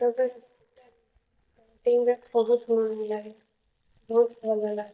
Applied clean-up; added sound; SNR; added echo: neural mask model DeepFilterNet 3.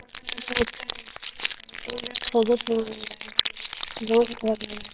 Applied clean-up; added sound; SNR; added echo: neural separator model SepFormer WHAMR!.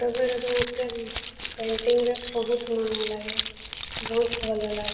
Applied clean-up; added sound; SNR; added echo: none; Keys jangling; 8 dB; reverberation time 2.7 s.